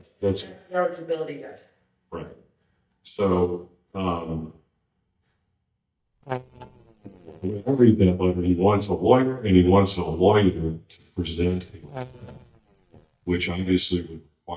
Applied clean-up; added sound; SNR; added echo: neural mask model DeepFilterNet 3.